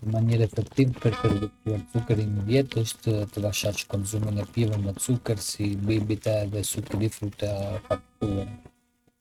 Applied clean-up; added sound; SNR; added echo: neural mask model RNNoise.